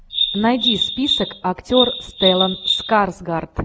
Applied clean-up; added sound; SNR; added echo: none; Bird vocalization, bird call, bird song; 2 dB; none.